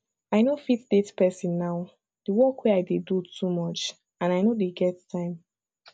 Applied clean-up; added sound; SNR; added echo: none; none; none; none.